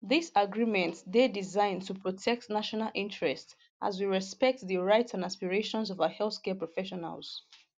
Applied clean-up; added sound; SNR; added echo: none; none; none; none.